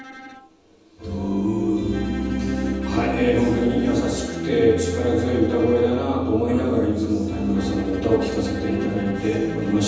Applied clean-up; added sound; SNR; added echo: none; Bowed string instrument; 18 dB; reverberation time 1.1 s.